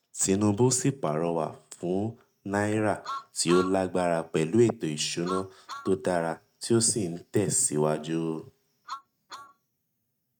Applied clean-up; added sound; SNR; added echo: neural mask model RNNoise.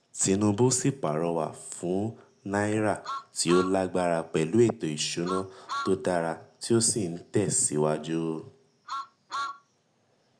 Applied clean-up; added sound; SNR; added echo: none; Truck; 11 dB; none.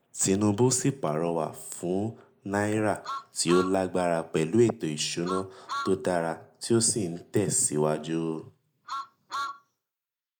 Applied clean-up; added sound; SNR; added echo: neural mask model Resemble Enhance denoiser.